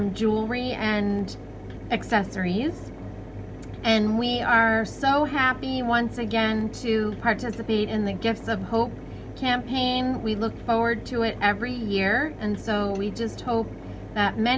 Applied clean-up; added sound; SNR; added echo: none; Mechanisms; 12 dB; none.